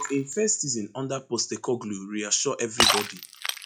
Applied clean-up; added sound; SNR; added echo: classical method log-MMSE.